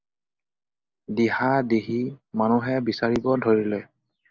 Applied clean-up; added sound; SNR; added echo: none; none; none; none.